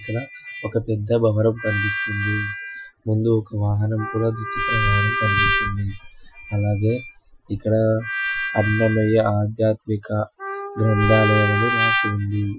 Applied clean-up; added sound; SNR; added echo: classical method Wiener filter.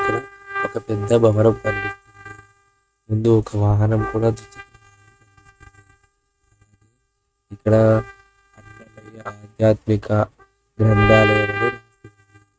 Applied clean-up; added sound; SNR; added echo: neural mask model RNNoise.